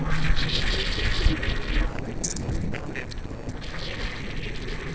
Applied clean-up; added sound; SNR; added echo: neural separator model SepFormer DNS4.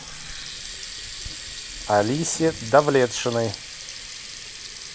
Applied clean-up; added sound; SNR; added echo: none; Water tap, faucet; 10 dB; none.